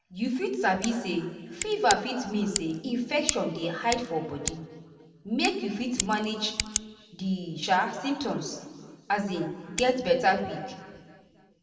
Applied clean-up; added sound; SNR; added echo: none; Scissors; 10 dB; reverberation time 1.7 s.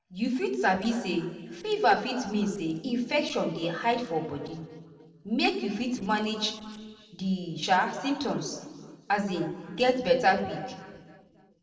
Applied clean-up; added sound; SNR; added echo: neural separator model SepFormer DNS4.